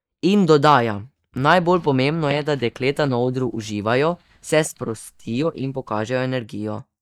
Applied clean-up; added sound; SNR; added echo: neural mask model DeepFilterNet 3.